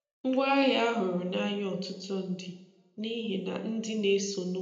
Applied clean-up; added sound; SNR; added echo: none; none; none; reverberation time 0.7 s.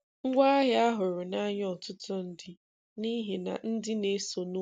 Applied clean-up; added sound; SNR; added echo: none; none; none; none.